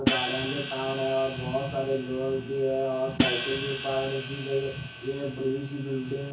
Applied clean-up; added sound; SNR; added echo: none; Hi-hat; 2 dB; reverberation time 0.6 s.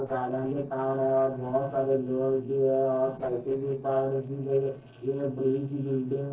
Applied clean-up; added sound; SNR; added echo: neural separator model SepFormer DNS4.